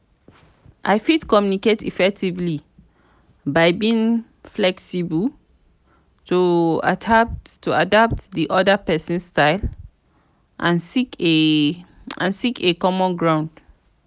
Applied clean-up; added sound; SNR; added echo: none; none; none; none.